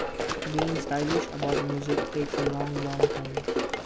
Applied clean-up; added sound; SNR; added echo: none; Dishes, pots, and pans + Run; -2 dB; none.